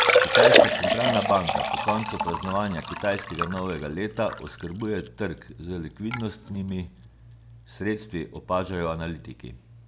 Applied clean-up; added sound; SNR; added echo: none; Liquid; -3 dB; none.